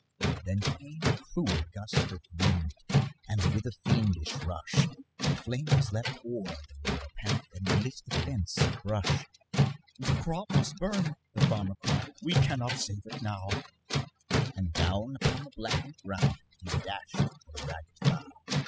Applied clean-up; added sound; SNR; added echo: classical method spectral subtraction.